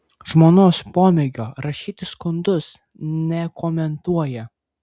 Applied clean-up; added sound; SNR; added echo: none; none; none; none.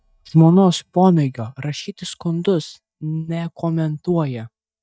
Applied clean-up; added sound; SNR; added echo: neural mask model DeepFilterNet 3.